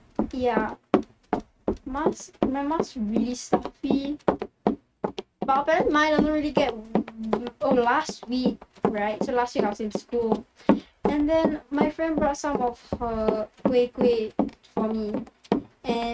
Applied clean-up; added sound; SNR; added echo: neural mask model RNNoise.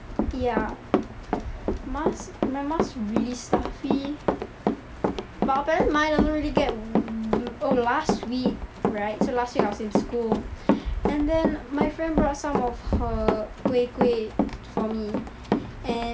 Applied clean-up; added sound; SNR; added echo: none; Run; 0 dB; none.